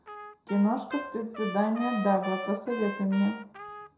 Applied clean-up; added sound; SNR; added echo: none; Trumpet; 11 dB; reverberation time 0.5 s.